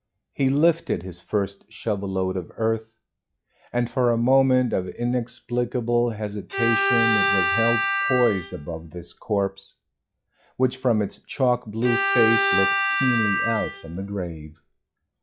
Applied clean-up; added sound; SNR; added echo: classical method log-MMSE.